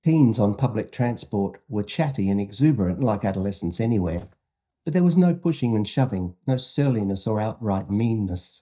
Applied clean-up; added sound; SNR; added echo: neural mask model DeepFilterNet 3.